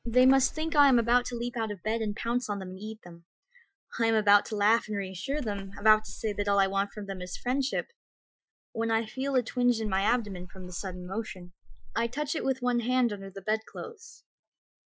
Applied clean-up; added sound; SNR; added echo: classical method Wiener filter.